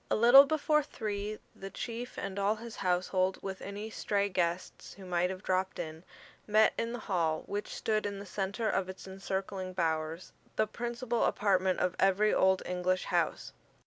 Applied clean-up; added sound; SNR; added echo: none; none; none; none.